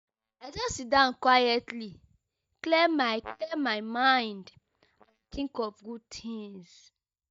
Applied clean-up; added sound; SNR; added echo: neural mask model DeepFilterNet 3.